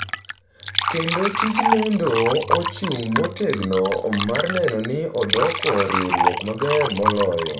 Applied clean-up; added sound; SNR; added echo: none; Fill (with liquid); 2 dB; reverberation time 0.3 s.